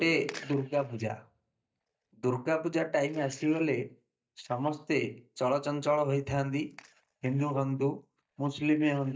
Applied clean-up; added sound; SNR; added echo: neural mask model DeepFilterNet 3.